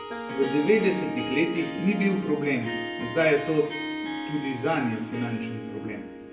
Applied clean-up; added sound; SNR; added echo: none; Harp; 7 dB; reverberation time 0.3 s.